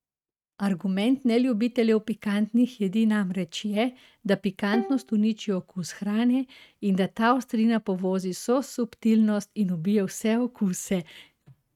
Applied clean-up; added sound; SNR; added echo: neural mask model RNNoise.